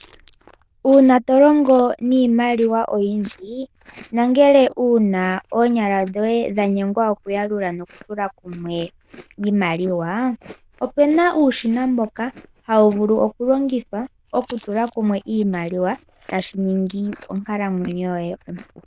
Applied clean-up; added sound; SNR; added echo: neural diffusion model UNIVERSE++.